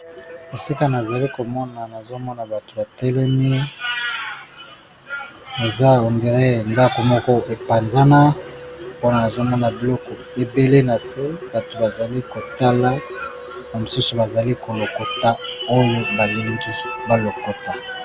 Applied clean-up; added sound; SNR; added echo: none; Keyboard (musical); 19 dB; none.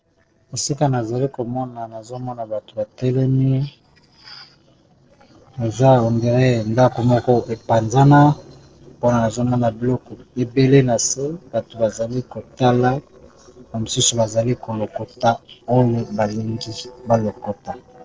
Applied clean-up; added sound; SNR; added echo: neural separator model SepFormer DNS4.